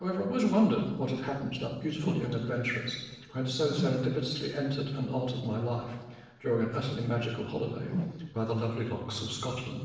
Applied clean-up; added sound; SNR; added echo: neural separator model SepFormer DNS4.